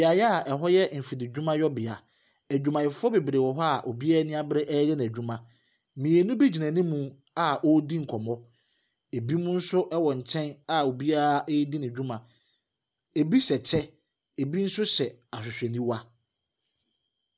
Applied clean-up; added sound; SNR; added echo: none; none; none; none.